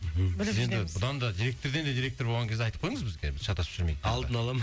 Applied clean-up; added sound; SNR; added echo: none; none; none; none.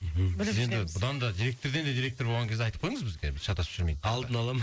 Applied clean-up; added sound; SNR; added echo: neural mask model Resemble Enhance denoiser.